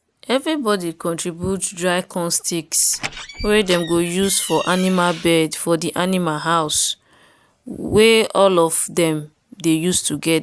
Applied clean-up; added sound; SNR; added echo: none; Door; 13 dB; none.